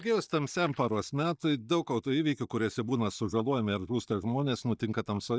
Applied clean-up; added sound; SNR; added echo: neural mask model DeepFilterNet 3.